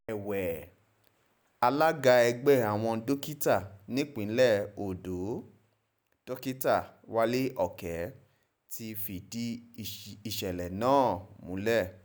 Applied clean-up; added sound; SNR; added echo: none; none; none; none.